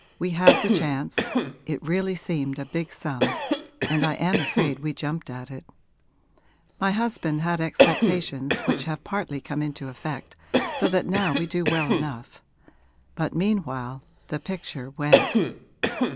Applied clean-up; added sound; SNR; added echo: none; Cough; -1 dB; none.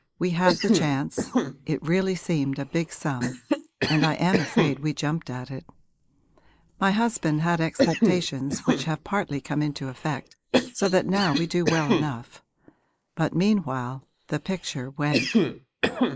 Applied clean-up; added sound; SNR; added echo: neural mask model Resemble Enhance denoiser.